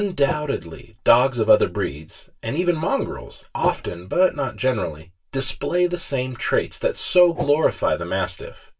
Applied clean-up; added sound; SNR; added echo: none; Whoosh, swoosh, swish; 7 dB; reverberation time 0.1 s.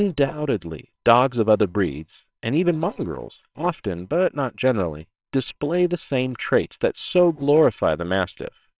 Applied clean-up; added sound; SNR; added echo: neural separator model SepFormer WHAMR!.